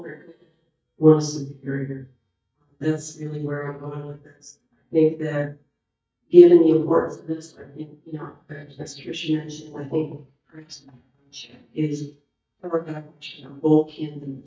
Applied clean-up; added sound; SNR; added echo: neural mask model DeepFilterNet 3.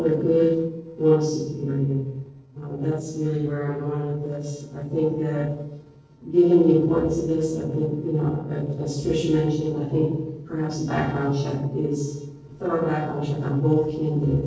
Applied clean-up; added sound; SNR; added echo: neural separator model SepFormer DNS4.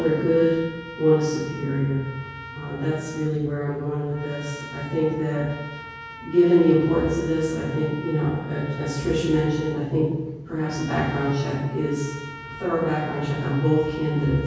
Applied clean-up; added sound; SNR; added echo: none; Trumpet; 17 dB; reverberation time 1.3 s.